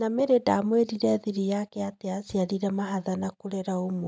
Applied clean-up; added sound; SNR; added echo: none; none; none; none.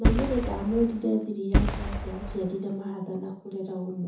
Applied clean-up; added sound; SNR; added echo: none; Fireworks; -2 dB; reverberation time 0.6 s.